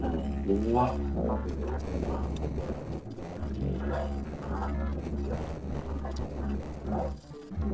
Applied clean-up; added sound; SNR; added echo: neural separator model SepFormer DNS4.